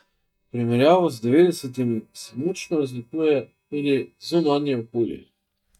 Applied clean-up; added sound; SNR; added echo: neural mask model DeepFilterNet 3.